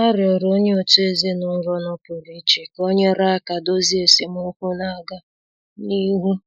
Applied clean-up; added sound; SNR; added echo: neural mask model Resemble Enhance denoiser.